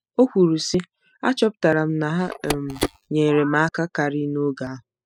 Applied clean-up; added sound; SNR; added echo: classical method spectral subtraction.